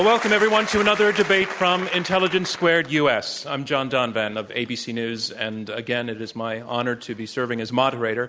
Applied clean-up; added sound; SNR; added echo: none; none; none; none.